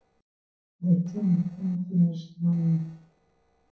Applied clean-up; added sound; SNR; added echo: neural separator model SepFormer DNS4.